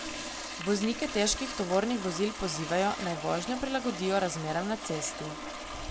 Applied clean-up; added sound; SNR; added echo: none; Toilet flush; 8 dB; none.